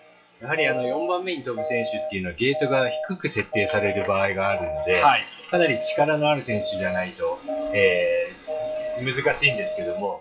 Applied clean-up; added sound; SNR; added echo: classical method WPE with log-MMSE.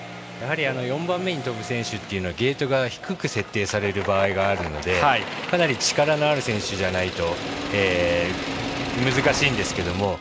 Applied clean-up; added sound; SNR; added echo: none; none; none; none.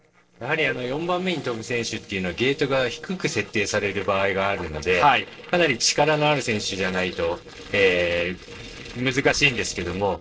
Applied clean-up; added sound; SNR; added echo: neural separator model SepFormer DNS4.